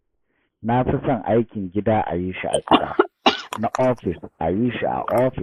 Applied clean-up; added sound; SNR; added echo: neural mask model Resemble Enhance denoiser.